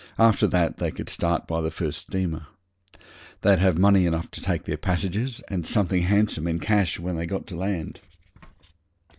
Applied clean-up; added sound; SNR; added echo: none; none; none; none.